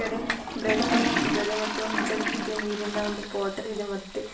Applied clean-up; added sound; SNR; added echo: none; Toilet flush; -1 dB; reverberation time 0.4 s.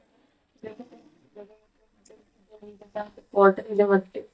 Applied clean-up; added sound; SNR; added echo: neural mask model DeepFilterNet 3.